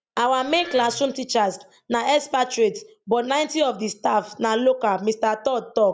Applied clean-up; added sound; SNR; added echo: none; Wood; 20 dB; none.